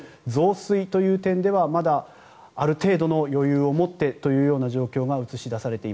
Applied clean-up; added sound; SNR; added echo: none; none; none; none.